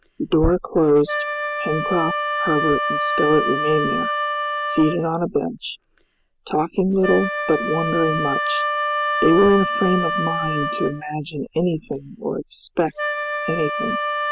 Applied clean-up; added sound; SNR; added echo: none; Wind instrument, woodwind instrument; 3 dB; none.